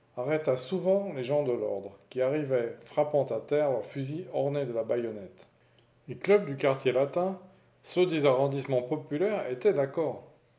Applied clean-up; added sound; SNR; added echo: none; none; none; none.